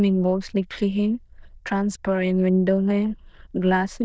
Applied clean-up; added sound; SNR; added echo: neural diffusion model UNIVERSE++.